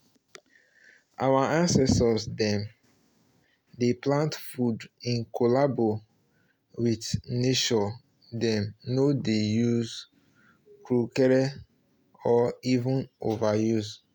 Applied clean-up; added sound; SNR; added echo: none; none; none; none.